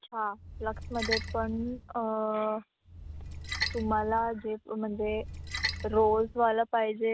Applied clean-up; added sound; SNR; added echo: none; Splash, splatter; 8 dB; none.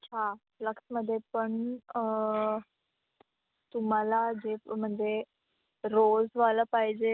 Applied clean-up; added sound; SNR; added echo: none; none; none; none.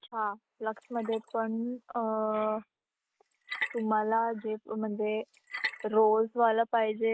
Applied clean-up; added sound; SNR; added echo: neural mask model Resemble Enhance denoiser.